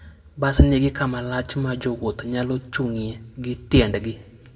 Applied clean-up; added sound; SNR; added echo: none; none; none; reverberation time 0.7 s.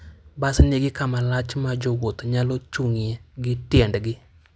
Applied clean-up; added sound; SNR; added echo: none; none; none; none.